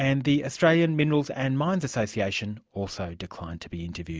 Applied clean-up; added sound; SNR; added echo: none; none; none; none.